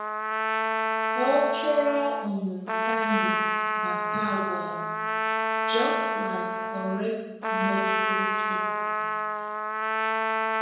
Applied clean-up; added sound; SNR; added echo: none; Trumpet; -4 dB; reverberation time 1.0 s.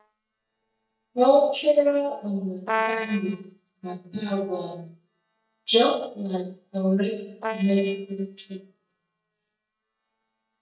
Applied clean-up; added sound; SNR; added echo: neural mask model DeepFilterNet 3.